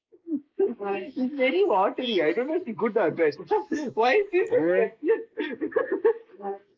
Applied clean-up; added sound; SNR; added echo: neural mask model Resemble Enhance denoiser.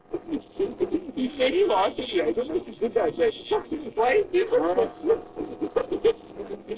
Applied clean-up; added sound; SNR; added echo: neural separator model SepFormer DNS4.